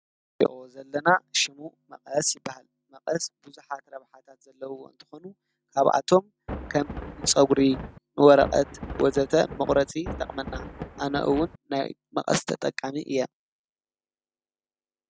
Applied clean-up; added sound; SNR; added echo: none; Thunder; 11 dB; none.